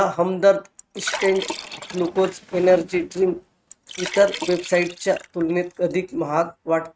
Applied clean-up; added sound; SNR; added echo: neural mask model RNNoise.